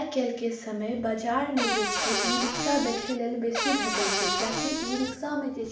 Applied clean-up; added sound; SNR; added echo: none; Cupboard open or close / Door; -1 dB; reverberation time 0.5 s.